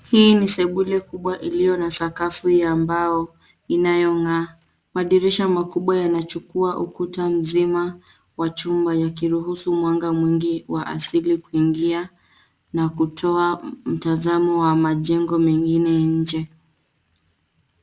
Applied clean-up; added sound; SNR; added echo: none; none; none; none.